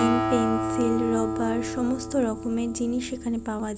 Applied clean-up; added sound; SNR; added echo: none; Acoustic guitar; 3 dB; none.